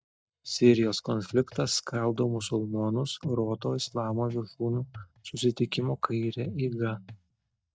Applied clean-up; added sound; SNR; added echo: neural mask model DeepFilterNet 3.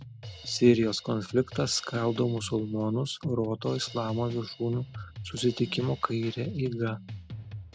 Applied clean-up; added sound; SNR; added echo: none; Drum kit; 14 dB; none.